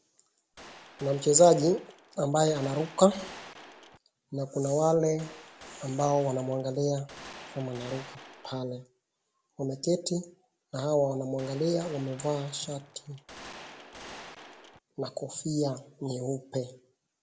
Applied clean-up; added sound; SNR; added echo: none; Gunshot, gunfire; 17 dB; none.